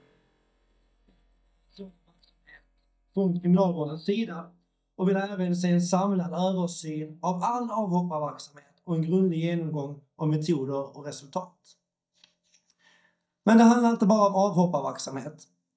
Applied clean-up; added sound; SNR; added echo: neural mask model DeepFilterNet 3.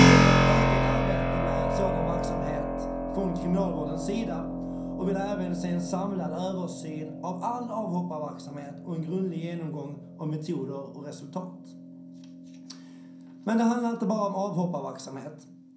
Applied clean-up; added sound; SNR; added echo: none; Keyboard (musical); -3 dB; reverberation time 0.6 s.